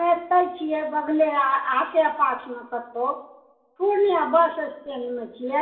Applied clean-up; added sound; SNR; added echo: none; none; none; reverberation time 0.9 s.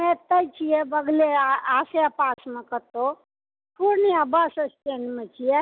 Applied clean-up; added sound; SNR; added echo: none; none; none; none.